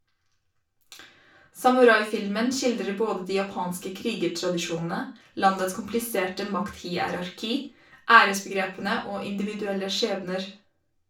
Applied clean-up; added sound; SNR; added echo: none; none; none; reverberation time 0.3 s.